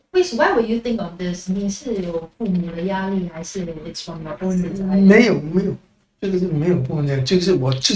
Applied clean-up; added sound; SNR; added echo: neural mask model RNNoise.